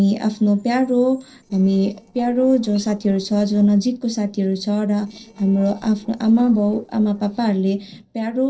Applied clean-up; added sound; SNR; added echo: neural separator model SepFormer DNS4.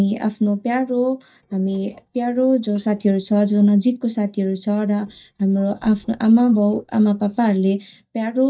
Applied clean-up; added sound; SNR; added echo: neural mask model DeepFilterNet 3.